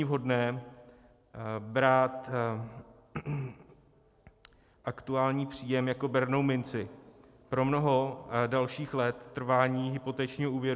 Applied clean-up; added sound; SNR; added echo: none; none; none; none.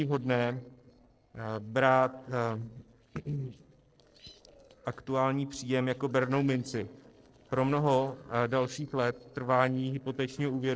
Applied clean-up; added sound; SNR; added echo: neural separator model SepFormer DNS4.